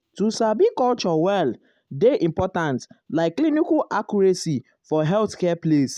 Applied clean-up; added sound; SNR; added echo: none; none; none; none.